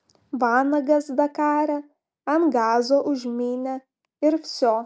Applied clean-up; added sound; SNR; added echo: none; none; none; none.